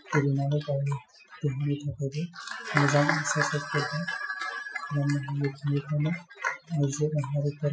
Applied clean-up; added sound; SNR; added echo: classical method Wiener filter.